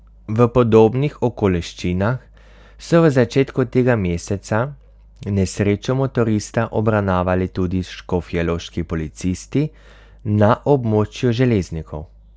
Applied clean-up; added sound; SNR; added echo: none; none; none; none.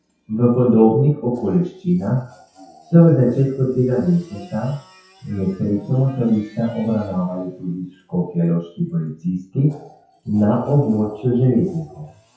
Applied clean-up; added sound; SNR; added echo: classical method WPE with log-MMSE.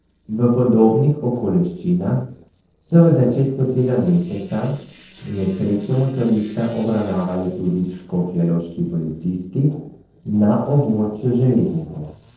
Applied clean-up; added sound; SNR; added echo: neural separator model SepFormer DNS4.